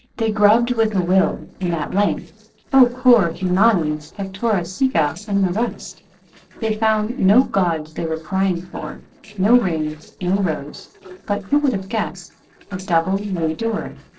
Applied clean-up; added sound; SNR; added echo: neural separator model SepFormer DNS4.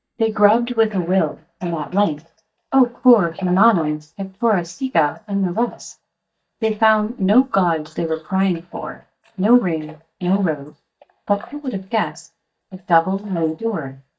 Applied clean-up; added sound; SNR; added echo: neural mask model DeepFilterNet 3.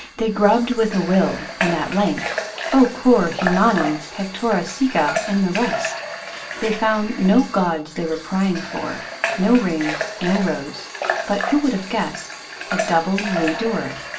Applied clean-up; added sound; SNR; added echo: none; Water tap, faucet / Water; 8 dB; reverberation time 0.3 s.